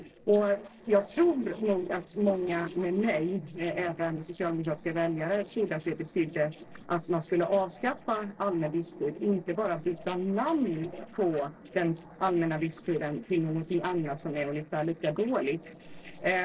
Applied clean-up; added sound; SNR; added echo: neural separator model SepFormer DNS4.